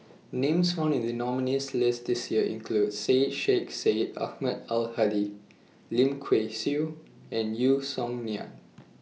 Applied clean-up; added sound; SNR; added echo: none; none; none; none.